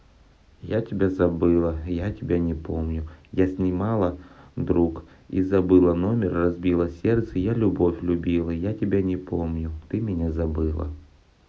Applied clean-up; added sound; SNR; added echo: none; none; none; none.